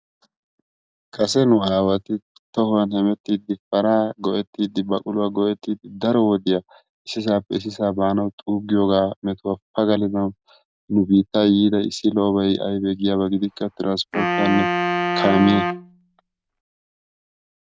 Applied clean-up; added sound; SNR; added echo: none; Wind instrument, woodwind instrument; 3 dB; none.